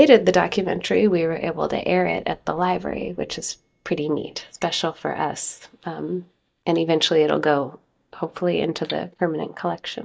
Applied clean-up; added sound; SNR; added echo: neural mask model DeepFilterNet 3.